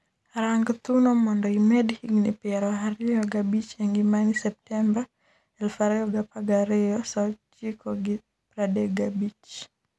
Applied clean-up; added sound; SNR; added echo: none; none; none; none.